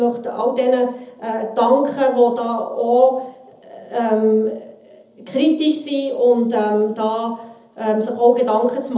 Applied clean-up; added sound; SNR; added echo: none; none; none; reverberation time 0.7 s.